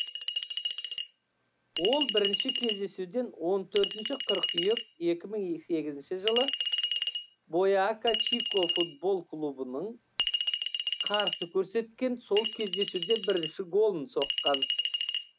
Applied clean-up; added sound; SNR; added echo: none; Chink, clink; 3 dB; none.